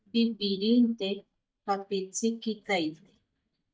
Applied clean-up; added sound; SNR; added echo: neural mask model DeepFilterNet 3.